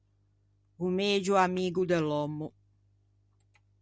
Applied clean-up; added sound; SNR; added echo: none; none; none; none.